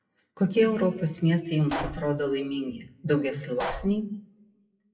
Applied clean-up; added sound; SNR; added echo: classical method WPE with log-MMSE.